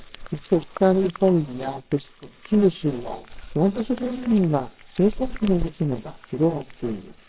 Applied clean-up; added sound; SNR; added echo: neural separator model SepFormer WHAMR!.